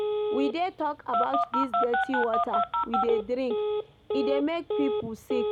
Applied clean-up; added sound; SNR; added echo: none; Telephone; -2 dB; none.